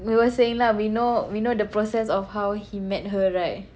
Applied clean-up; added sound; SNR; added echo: none; none; none; none.